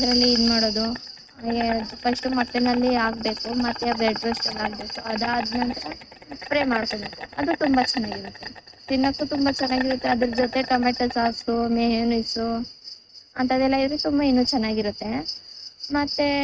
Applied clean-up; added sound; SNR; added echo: neural mask model RNNoise.